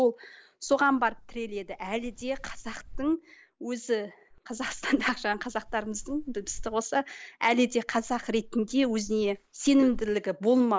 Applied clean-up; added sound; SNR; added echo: neural mask model Resemble Enhance denoiser.